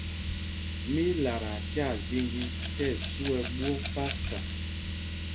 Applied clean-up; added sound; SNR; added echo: none; Rattle / Glass + Car; -1 dB; none.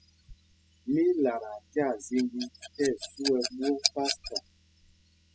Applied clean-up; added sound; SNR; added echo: classical method spectral subtraction.